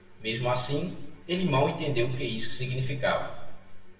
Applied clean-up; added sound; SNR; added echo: none; Knock; 20 dB; reverberation time 0.9 s.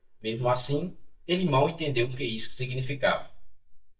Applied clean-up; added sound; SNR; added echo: neural mask model DeepFilterNet 3.